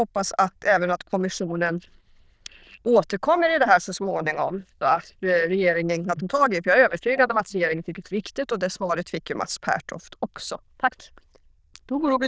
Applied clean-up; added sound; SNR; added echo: neural diffusion model UNIVERSE++.